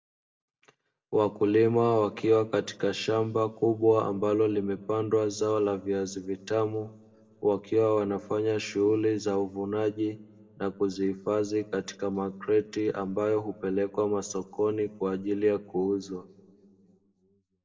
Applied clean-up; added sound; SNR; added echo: none; none; none; reverberation time 1.3 s.